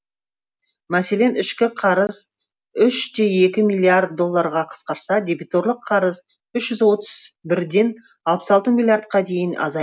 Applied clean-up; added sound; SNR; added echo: none; none; none; none.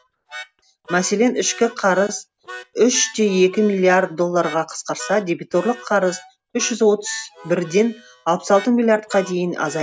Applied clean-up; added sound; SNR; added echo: none; Harmonica; 19 dB; none.